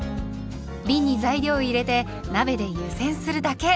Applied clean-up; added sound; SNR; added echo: none; none; none; none.